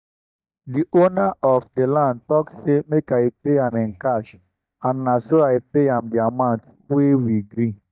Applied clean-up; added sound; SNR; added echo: neural mask model DeepFilterNet 3.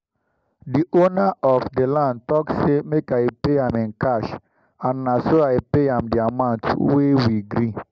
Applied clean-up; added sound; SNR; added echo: none; none; none; none.